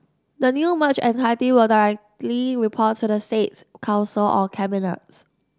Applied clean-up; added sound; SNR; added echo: none; none; none; none.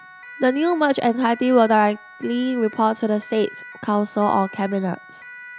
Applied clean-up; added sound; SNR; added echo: none; Siren; 19 dB; none.